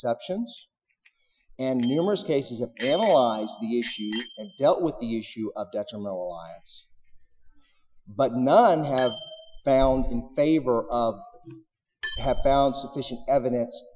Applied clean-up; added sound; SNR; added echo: classical method Wiener filter.